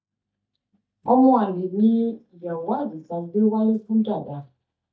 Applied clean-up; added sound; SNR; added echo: neural mask model DeepFilterNet 3.